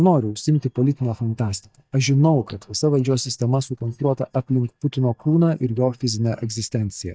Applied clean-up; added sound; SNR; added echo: neural mask model DeepFilterNet 3.